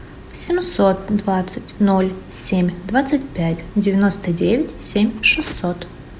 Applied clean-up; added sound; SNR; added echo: none; none; none; none.